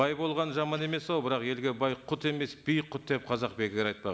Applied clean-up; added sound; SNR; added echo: none; none; none; none.